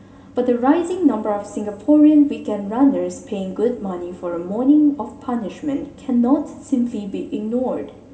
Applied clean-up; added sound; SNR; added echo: none; none; none; reverberation time 2.6 s.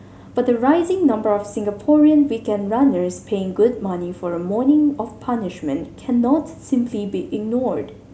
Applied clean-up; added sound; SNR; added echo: none; none; none; none.